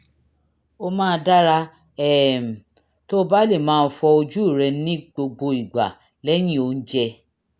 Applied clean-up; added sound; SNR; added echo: none; none; none; none.